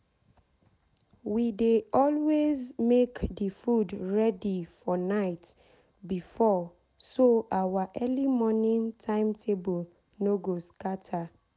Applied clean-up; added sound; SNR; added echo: none; none; none; none.